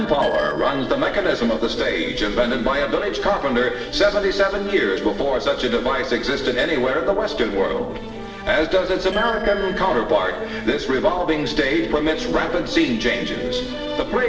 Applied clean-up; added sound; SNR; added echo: neural separator model SepFormer DNS4.